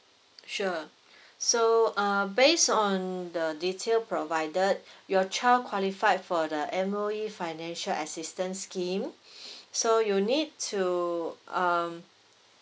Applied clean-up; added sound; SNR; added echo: none; none; none; none.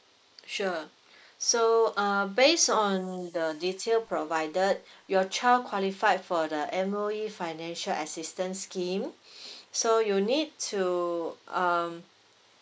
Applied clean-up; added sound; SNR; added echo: neural mask model Resemble Enhance denoiser.